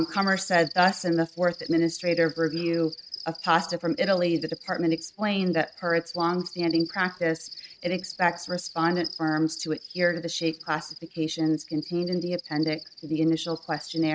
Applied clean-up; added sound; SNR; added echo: neural mask model RNNoise.